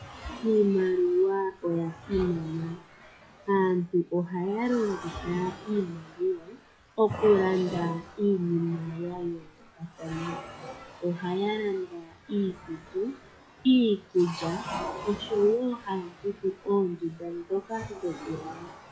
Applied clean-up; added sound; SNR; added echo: classical method log-MMSE.